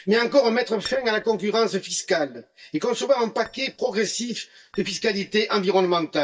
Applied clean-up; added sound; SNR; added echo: neural mask model DeepFilterNet 3.